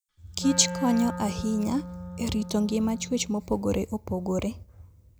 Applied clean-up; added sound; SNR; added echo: none; Wind instrument, woodwind instrument; 9 dB; none.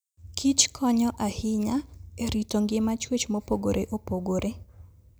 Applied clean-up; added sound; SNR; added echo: none; none; none; none.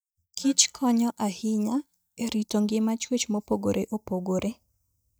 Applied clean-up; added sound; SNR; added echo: neural mask model DeepFilterNet 3.